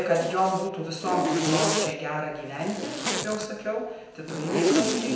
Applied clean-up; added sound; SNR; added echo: none; Zipper (clothing); 0 dB; reverberation time 0.7 s.